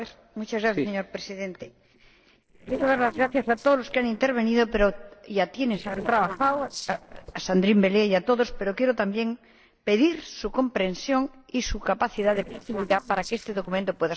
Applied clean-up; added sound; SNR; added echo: neural separator model SepFormer DNS4.